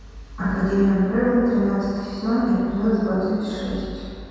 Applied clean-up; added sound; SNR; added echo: none; none; none; reverberation time 2.1 s.